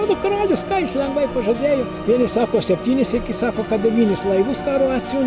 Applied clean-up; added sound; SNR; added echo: none; Organ; 10 dB; none.